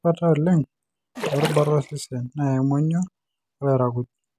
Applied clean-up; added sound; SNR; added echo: none; Splash, splatter; 7 dB; none.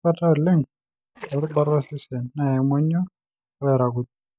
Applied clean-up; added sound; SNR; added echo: neural mask model DeepFilterNet 3.